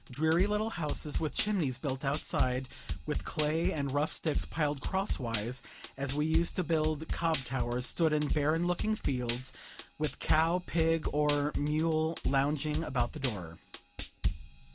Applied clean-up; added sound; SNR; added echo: none; Drum kit; 4 dB; none.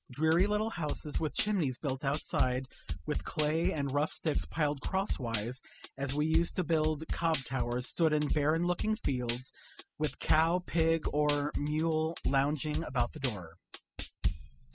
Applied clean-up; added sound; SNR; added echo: classical method spectral subtraction.